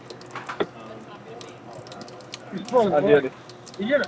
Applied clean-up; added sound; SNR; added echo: none; Sink (filling or washing) / Water tap, faucet / Water; 14 dB; none.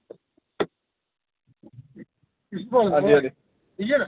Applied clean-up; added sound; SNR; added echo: none; none; none; none.